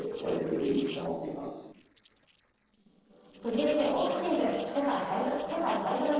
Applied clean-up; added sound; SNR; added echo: neural separator model SepFormer DNS4.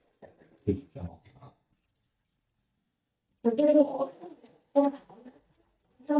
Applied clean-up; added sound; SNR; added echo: neural mask model DeepFilterNet 3.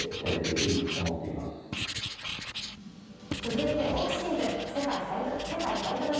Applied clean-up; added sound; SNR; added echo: none; Writing; 6 dB; reverberation time 1.2 s.